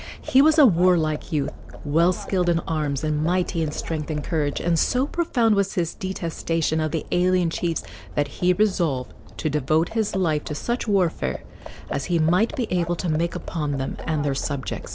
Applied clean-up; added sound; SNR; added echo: none; Livestock, farm animals, working animals; 12 dB; none.